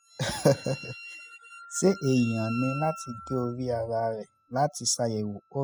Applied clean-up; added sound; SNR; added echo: classical method spectral subtraction.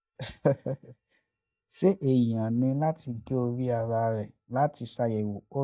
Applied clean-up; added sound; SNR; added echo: neural mask model DeepFilterNet 3.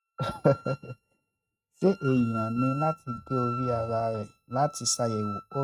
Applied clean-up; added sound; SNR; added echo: neural mask model RNNoise.